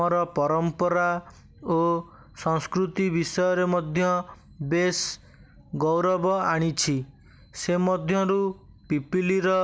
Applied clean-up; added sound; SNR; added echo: none; none; none; none.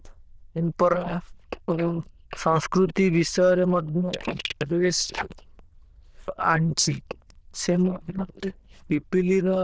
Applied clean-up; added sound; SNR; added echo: neural diffusion model UNIVERSE++.